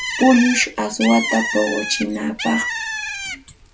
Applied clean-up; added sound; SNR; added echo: none; Bird; 6 dB; none.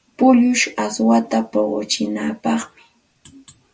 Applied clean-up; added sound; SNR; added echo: none; none; none; none.